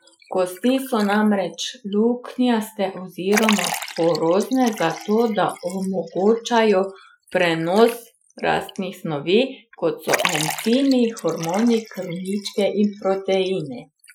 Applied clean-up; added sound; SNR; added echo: classical method Wiener filter.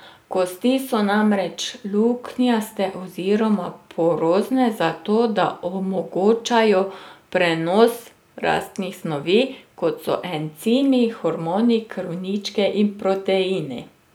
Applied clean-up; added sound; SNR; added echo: none; none; none; none.